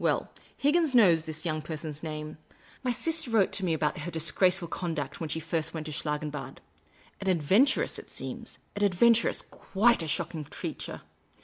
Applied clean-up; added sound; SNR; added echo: none; none; none; none.